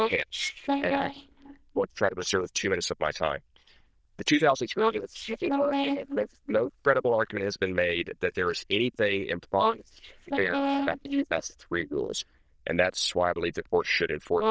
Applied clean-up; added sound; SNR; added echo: neural diffusion model UNIVERSE++.